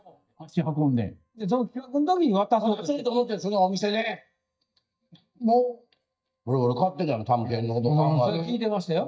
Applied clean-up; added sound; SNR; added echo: neural mask model DeepFilterNet 3.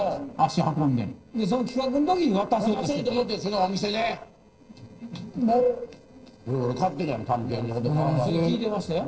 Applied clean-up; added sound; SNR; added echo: neural separator model SepFormer DNS4.